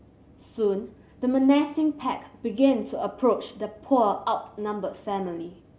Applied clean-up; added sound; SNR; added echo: none; none; none; none.